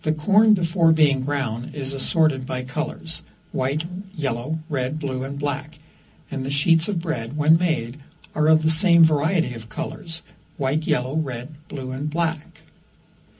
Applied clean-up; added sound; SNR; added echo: none; none; none; reverberation time 0.4 s.